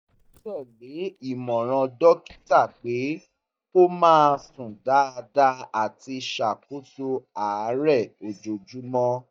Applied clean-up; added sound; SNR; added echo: neural mask model DeepFilterNet 3.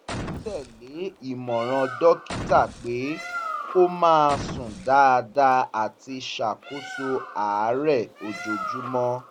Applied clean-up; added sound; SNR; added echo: none; Boom + Bird; 12 dB; none.